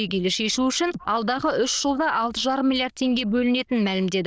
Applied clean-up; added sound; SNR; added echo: neural diffusion model UNIVERSE++.